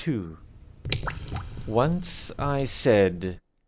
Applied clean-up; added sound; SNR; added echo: none; Drip / Water; 9 dB; none.